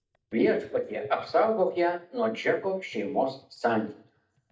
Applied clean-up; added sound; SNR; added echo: neural mask model DeepFilterNet 3.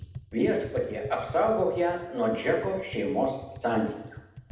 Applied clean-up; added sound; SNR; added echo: none; Tap; 15 dB; reverberation time 0.8 s.